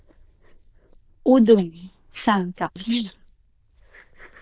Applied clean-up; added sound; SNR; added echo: neural diffusion model UNIVERSE++.